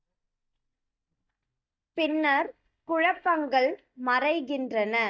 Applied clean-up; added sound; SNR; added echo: neural mask model DeepFilterNet 3.